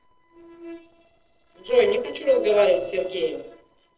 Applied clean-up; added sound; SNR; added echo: neural separator model SepFormer DNS4.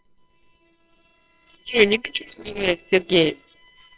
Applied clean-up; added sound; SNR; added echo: neural separator model SepFormer WHAMR!.